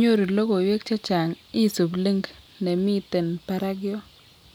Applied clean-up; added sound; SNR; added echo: none; none; none; none.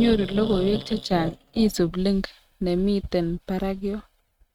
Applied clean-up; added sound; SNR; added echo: neural mask model RNNoise.